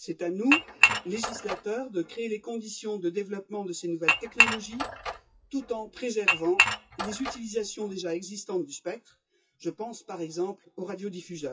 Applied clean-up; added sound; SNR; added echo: classical method WPE with log-MMSE.